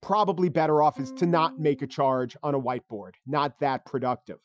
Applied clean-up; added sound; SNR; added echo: classical method Wiener filter.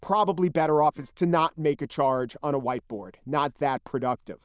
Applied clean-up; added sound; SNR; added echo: neural diffusion model UNIVERSE++.